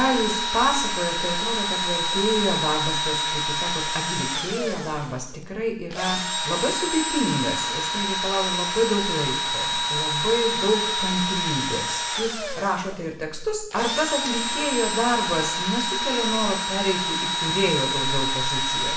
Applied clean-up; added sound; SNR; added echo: none; Engine / Drill; 0 dB; reverberation time 0.6 s.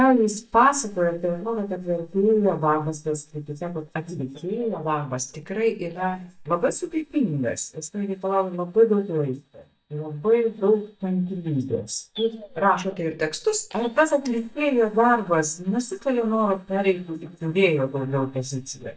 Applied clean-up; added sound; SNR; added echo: neural mask model DeepFilterNet 3.